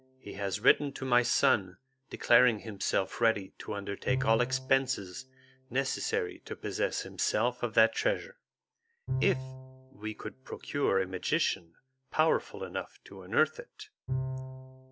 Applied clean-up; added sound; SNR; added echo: none; Bowed string instrument; 11 dB; none.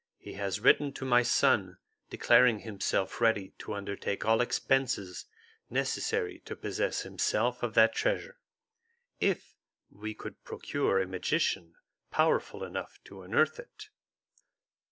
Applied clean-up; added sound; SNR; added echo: none; none; none; none.